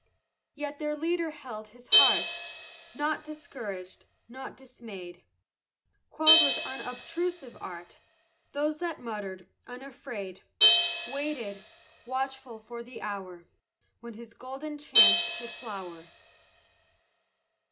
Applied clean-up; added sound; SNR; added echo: none; Crash cymbal; -4 dB; none.